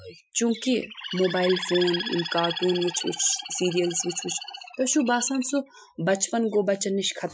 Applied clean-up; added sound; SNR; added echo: classical method Wiener filter.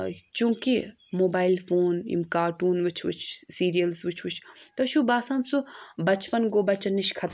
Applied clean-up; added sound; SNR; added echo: none; none; none; none.